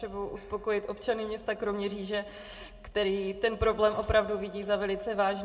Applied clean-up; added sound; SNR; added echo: none; none; none; reverberation time 0.3 s.